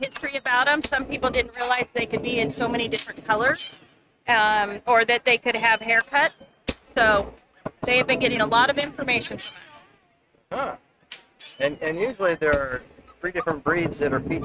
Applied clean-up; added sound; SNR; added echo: neural mask model RNNoise.